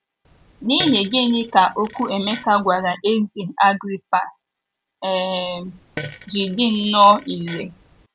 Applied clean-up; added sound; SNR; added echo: none; Fart; 17 dB; none.